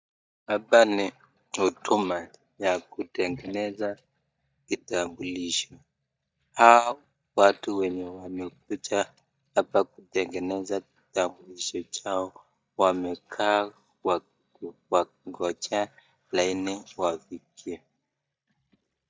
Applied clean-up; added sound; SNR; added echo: neural mask model DeepFilterNet 3.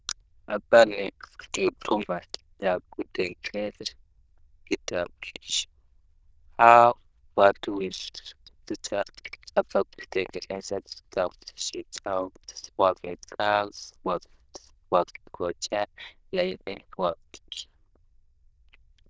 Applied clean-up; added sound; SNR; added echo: neural diffusion model UNIVERSE++.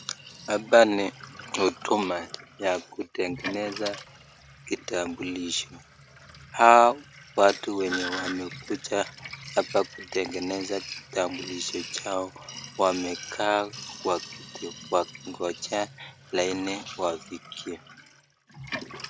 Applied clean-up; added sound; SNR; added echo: none; Sink (filling or washing); 14 dB; none.